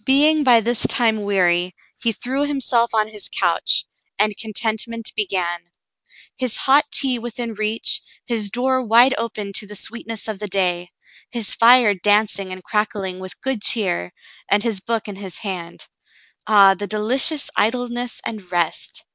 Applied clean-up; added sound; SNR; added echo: none; none; none; none.